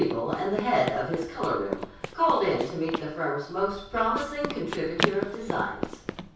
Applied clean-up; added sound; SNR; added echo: none; Run; 6 dB; reverberation time 0.6 s.